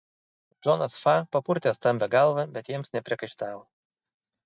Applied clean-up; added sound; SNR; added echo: neural mask model DeepFilterNet 3.